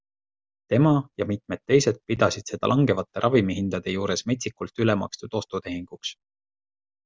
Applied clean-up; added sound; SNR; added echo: none; none; none; none.